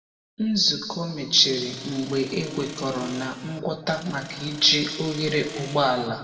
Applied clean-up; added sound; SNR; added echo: none; Accelerating, revving, vroom; 14 dB; reverberation time 1.8 s.